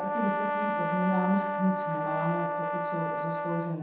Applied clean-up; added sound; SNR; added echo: none; Brass instrument; -1 dB; reverberation time 0.7 s.